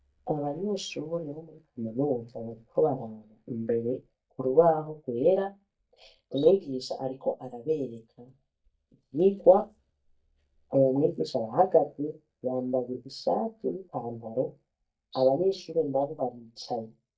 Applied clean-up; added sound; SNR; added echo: neural mask model DeepFilterNet 3.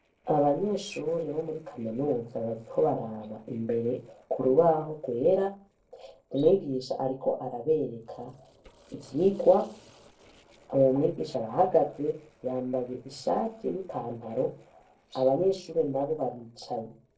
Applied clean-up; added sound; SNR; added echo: neural separator model SepFormer DNS4.